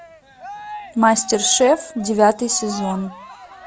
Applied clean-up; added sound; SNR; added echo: none; Cheering; 15 dB; none.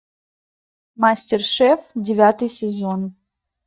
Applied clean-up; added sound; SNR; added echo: neural mask model DeepFilterNet 3.